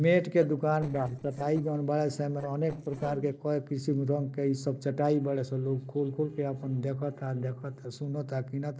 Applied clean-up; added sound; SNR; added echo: neural separator model SepFormer DNS4.